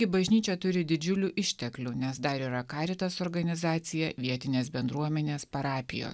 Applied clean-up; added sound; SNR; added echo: none; none; none; none.